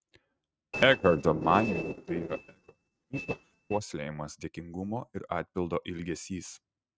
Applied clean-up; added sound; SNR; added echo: neural mask model RNNoise.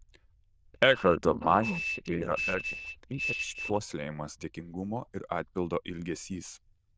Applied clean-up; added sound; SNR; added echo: neural diffusion model UNIVERSE++.